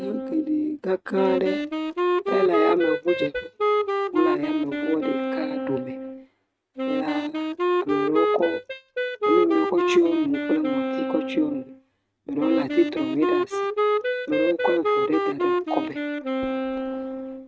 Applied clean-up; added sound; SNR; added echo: neural mask model RNNoise.